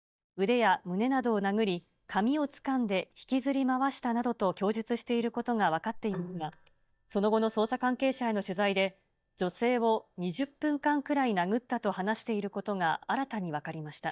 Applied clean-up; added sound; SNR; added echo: neural mask model DeepFilterNet 3.